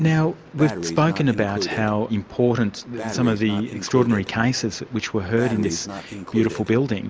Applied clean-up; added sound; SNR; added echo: none; Breathing; 11 dB; none.